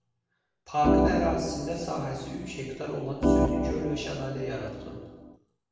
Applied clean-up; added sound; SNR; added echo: none; Organ; -4 dB; reverberation time 0.9 s.